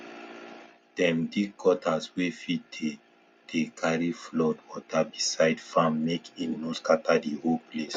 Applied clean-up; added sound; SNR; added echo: none; none; none; none.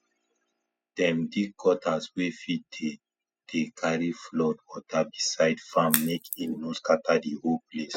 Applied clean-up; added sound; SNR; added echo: classical method spectral subtraction.